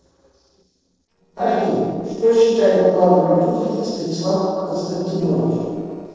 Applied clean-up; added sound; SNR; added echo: neural separator model SepFormer DNS4.